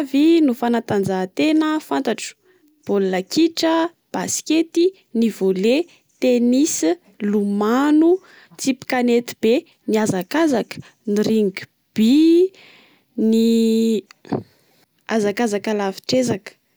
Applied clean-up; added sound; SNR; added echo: none; none; none; none.